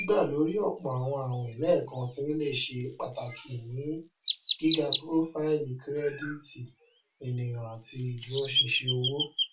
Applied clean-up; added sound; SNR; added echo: none; Chirp, tweet; -1 dB; reverberation time 0.2 s.